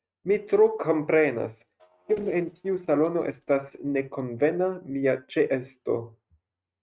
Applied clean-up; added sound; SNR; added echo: neural mask model RNNoise.